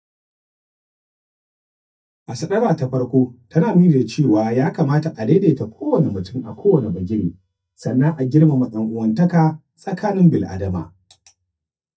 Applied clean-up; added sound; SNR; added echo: neural mask model DeepFilterNet 3.